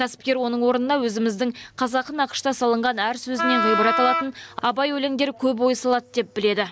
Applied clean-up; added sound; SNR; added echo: none; Wind instrument, woodwind instrument; 0 dB; none.